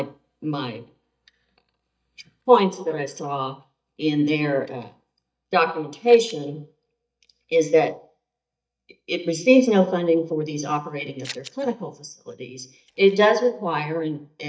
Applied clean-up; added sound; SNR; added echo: neural mask model DeepFilterNet 3.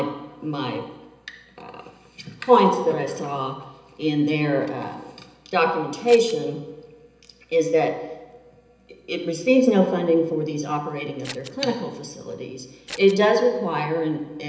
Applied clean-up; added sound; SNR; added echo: none; Scissors; 15 dB; reverberation time 0.9 s.